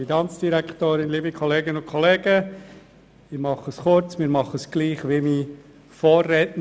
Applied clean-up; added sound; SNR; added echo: none; none; none; none.